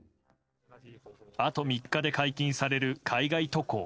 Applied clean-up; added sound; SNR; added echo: neural separator model SepFormer DNS4.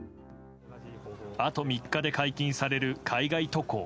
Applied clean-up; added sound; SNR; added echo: none; Organ; 19 dB; none.